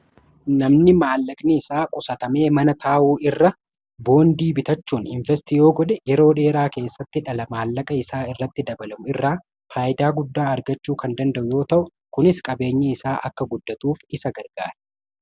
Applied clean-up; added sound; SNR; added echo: none; none; none; none.